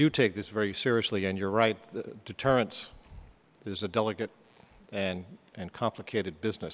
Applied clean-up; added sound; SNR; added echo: none; none; none; none.